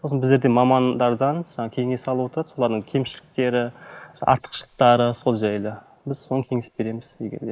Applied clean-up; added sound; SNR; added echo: neural mask model Resemble Enhance denoiser.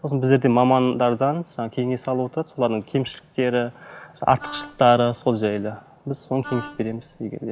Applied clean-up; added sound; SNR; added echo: none; Wind instrument, woodwind instrument; 17 dB; none.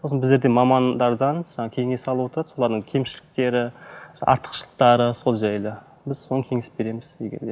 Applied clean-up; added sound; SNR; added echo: none; none; none; none.